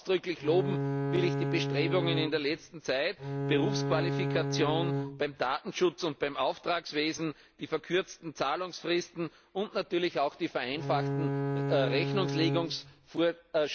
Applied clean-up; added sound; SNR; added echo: none; Bowed string instrument; 0 dB; none.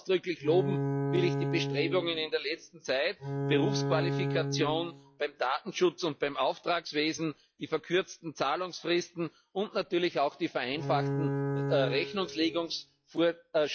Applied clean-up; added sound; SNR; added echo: classical method log-MMSE.